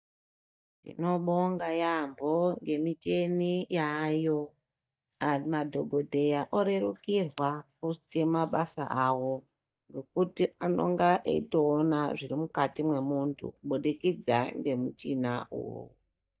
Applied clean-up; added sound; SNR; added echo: neural mask model DeepFilterNet 3.